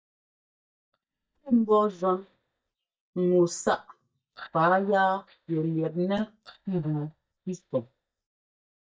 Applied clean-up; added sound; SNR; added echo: neural mask model DeepFilterNet 3.